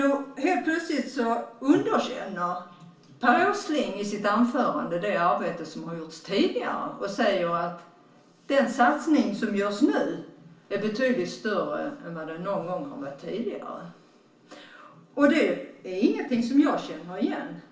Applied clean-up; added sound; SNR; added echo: none; none; none; reverberation time 0.4 s.